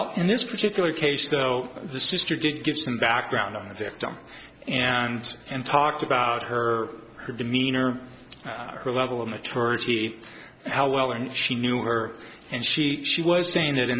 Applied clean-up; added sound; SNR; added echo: none; none; none; none.